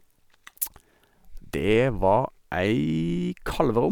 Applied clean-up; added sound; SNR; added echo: none; Chewing, mastication; 16 dB; none.